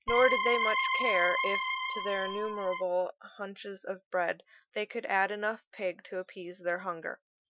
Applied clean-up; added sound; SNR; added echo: classical method Wiener filter.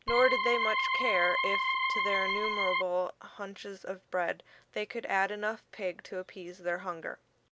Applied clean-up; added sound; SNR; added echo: none; Organ; -4 dB; none.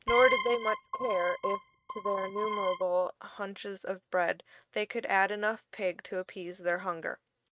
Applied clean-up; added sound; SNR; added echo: neural mask model RNNoise.